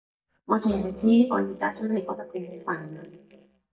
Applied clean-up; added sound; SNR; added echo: neural mask model DeepFilterNet 3.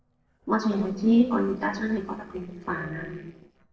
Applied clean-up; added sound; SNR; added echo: neural separator model SepFormer DNS4.